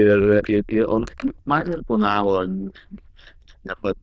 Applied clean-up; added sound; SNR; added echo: neural diffusion model UNIVERSE++.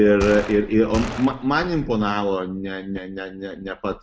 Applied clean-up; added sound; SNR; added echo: none; Gunshot, gunfire; 10 dB; none.